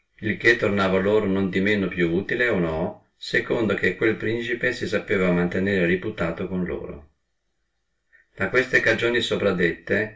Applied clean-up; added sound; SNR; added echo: none; none; none; reverberation time 0.2 s.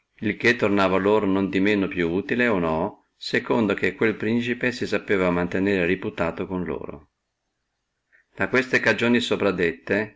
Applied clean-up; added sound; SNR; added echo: none; none; none; none.